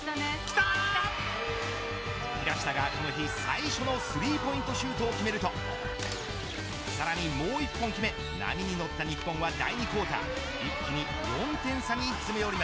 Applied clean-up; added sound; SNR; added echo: none; none; none; none.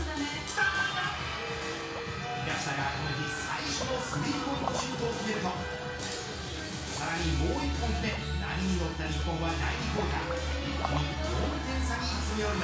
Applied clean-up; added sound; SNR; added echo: none; Liquid; 15 dB; reverberation time 0.6 s.